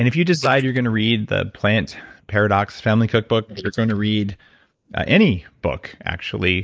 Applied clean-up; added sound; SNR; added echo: neural mask model Resemble Enhance denoiser.